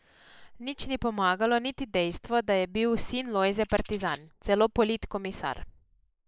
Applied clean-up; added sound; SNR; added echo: neural mask model Resemble Enhance denoiser.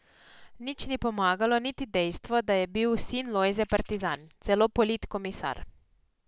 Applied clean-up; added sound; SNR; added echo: neural separator model SepFormer DNS4.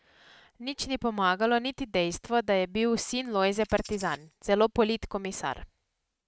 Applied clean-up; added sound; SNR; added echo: neural mask model RNNoise.